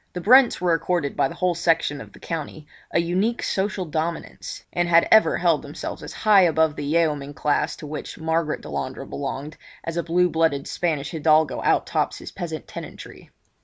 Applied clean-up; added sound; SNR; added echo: none; none; none; none.